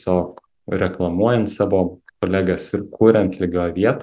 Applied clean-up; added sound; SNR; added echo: none; none; none; none.